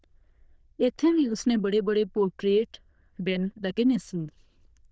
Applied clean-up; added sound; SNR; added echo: neural diffusion model UNIVERSE++.